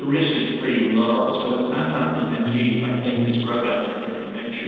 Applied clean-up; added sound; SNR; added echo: neural separator model SepFormer DNS4.